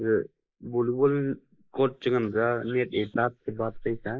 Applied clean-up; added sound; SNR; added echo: neural mask model Resemble Enhance denoiser.